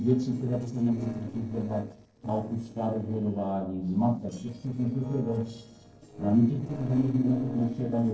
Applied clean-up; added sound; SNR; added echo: neural separator model SepFormer DNS4.